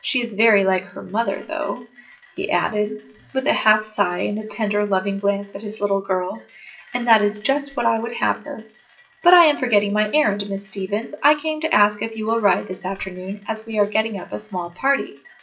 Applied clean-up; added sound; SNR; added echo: classical method WPE with log-MMSE.